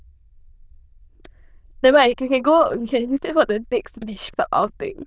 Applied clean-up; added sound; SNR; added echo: neural diffusion model UNIVERSE++.